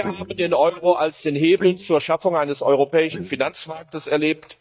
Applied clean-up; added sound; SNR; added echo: neural mask model DeepFilterNet 3.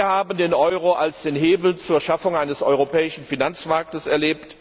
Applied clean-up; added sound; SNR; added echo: none; none; none; none.